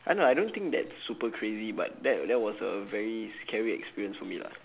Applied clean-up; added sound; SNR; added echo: none; none; none; none.